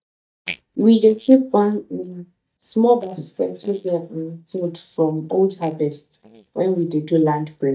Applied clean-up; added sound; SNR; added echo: neural mask model DeepFilterNet 3.